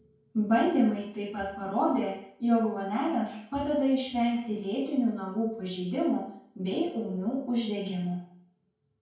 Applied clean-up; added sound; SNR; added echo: none; none; none; reverberation time 0.5 s.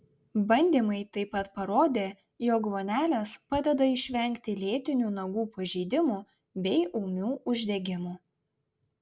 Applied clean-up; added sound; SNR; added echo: none; none; none; none.